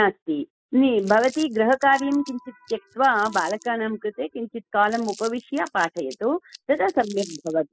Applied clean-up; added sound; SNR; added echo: classical method spectral subtraction.